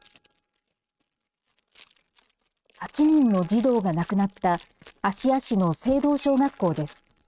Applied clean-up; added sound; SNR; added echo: neural mask model RNNoise.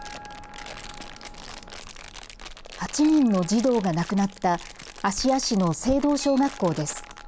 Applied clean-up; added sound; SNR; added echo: none; Crumpling, crinkling; 18 dB; none.